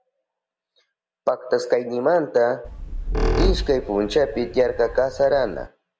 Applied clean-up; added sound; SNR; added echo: none; Squeak; 3 dB; none.